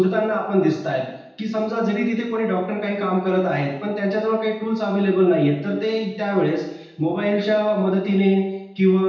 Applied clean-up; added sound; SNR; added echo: none; none; none; reverberation time 0.9 s.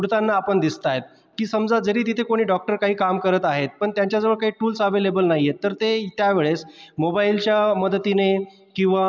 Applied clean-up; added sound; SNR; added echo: none; none; none; none.